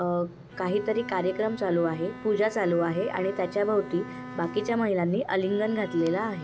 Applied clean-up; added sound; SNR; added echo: none; Bowed string instrument; 15 dB; none.